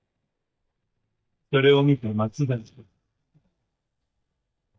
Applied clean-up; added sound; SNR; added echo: neural mask model DeepFilterNet 3.